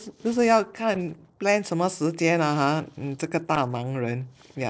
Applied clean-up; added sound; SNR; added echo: neural separator model SepFormer DNS4.